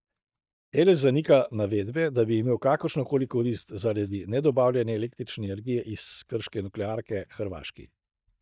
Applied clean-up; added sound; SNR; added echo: neural mask model DeepFilterNet 3.